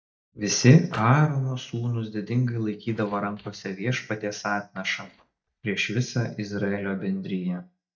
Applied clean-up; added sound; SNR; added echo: neural mask model DeepFilterNet 3.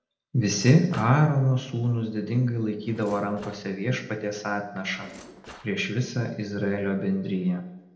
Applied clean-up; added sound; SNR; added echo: neural separator model SepFormer DNS4.